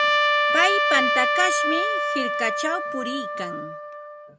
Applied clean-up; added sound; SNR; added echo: none; Trumpet; -5 dB; none.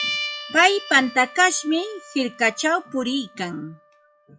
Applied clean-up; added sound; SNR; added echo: classical method log-MMSE.